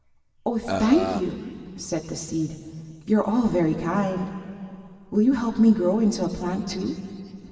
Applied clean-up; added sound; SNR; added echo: none; Burping, eructation; 4 dB; reverberation time 2.4 s.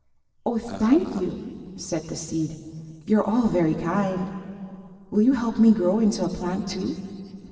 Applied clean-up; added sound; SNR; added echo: neural separator model SepFormer DNS4.